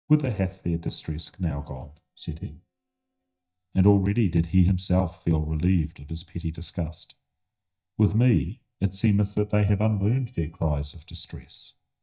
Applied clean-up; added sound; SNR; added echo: neural mask model DeepFilterNet 3.